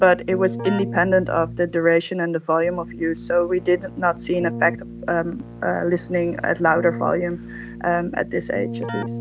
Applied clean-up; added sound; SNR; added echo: none; Keyboard (musical); 11 dB; none.